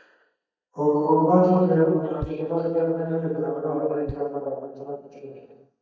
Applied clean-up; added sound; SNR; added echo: neural mask model DeepFilterNet 3.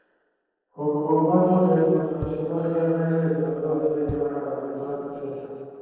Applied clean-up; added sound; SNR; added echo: neural separator model SepFormer DNS4.